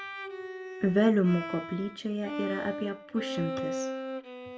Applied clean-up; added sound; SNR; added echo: none; Bowed string instrument; 7 dB; reverberation time 0.2 s.